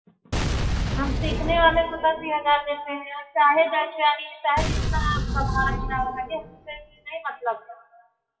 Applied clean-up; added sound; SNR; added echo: classical method WPE with log-MMSE.